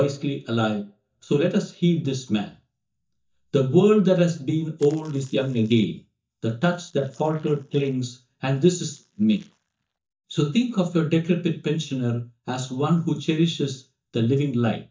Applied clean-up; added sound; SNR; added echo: neural mask model DeepFilterNet 3.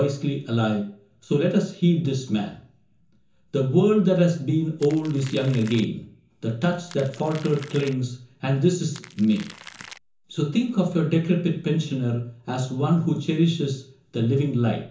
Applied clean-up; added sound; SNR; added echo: none; Crackle; 20 dB; reverberation time 0.6 s.